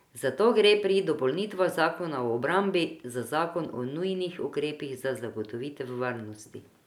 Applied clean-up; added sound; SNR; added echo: none; none; none; none.